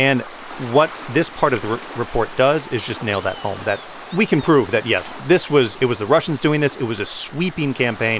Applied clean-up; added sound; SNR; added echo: none; Waves, surf; 16 dB; none.